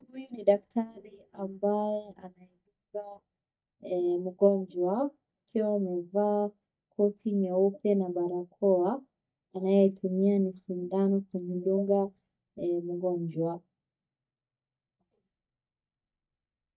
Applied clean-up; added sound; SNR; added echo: neural mask model DeepFilterNet 3.